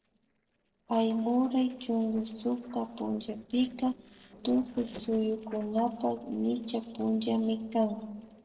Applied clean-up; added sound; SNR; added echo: neural separator model SepFormer DNS4.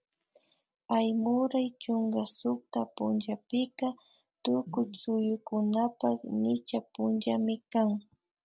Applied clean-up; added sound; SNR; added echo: none; none; none; none.